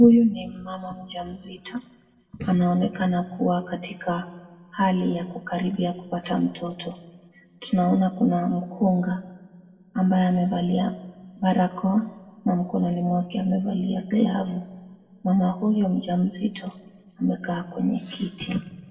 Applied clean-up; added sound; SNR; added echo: none; none; none; reverberation time 1.0 s.